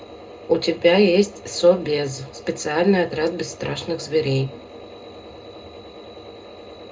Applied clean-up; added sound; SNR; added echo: none; none; none; reverberation time 0.2 s.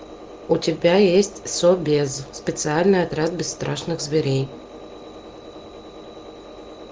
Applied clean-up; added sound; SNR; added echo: none; none; none; none.